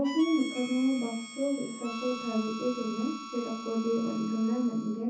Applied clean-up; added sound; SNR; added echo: none; Harmonica; 12 dB; reverberation time 0.6 s.